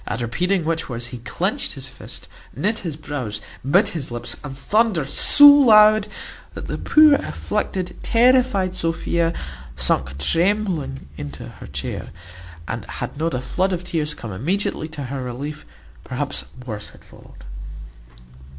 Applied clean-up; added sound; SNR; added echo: none; none; none; none.